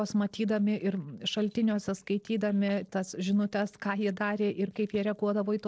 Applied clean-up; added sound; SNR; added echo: neural separator model SepFormer DNS4.